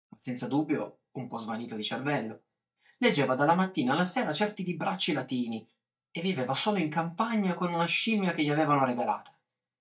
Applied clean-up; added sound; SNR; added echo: neural mask model DeepFilterNet 3.